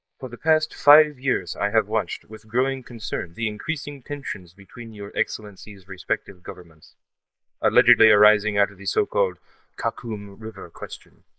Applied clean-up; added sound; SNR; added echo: neural mask model Resemble Enhance denoiser.